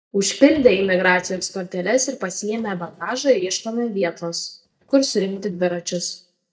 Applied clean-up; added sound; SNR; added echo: neural mask model DeepFilterNet 3.